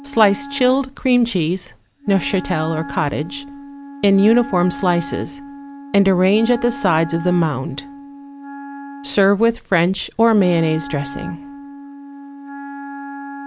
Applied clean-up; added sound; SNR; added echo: none; Wind instrument, woodwind instrument; 14 dB; none.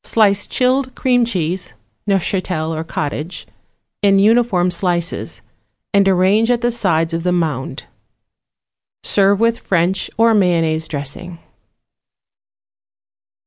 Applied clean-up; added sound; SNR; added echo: none; none; none; none.